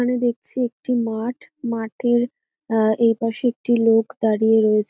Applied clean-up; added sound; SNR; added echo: none; none; none; none.